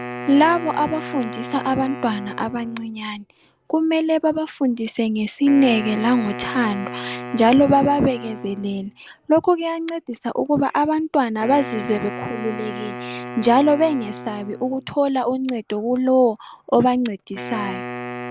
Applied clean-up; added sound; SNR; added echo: none; Wind instrument, woodwind instrument; 13 dB; none.